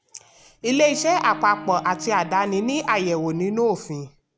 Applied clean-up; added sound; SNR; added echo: none; Bowed string instrument; 16 dB; none.